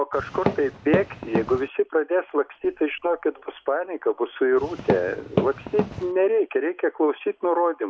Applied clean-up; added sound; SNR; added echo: none; Walk, footsteps; 4 dB; none.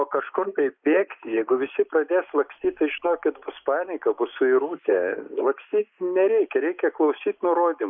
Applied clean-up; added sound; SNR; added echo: neural mask model Resemble Enhance denoiser.